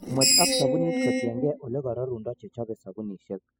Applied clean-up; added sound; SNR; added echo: classical method spectral subtraction.